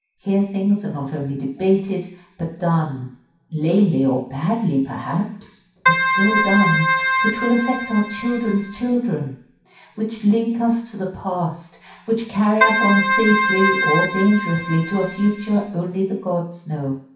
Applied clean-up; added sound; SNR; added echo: none; Keyboard (musical); 0 dB; reverberation time 0.6 s.